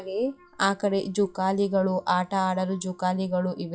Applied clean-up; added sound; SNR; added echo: classical method log-MMSE.